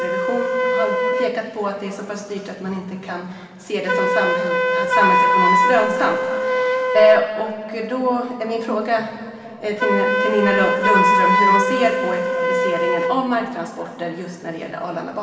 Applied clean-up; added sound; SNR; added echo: none; Wind instrument, woodwind instrument; -2 dB; reverberation time 2.4 s.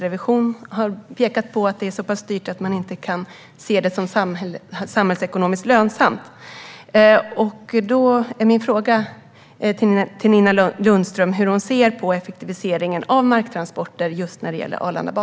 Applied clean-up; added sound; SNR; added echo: none; none; none; none.